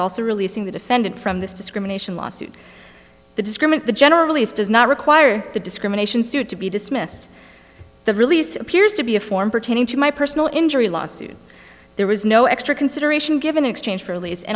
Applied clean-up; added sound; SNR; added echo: none; none; none; none.